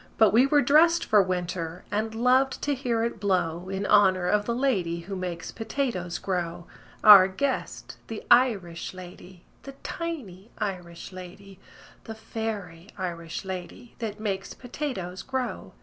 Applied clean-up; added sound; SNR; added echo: none; none; none; none.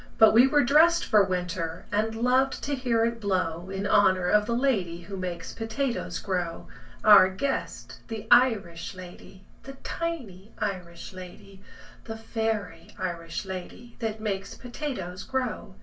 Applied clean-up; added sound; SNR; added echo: none; none; none; reverberation time 0.2 s.